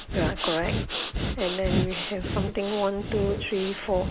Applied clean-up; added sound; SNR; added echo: none; Breathing; 1 dB; none.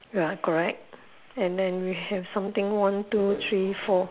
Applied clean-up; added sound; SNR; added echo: none; none; none; none.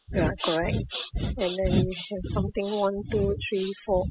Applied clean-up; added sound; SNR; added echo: classical method spectral subtraction.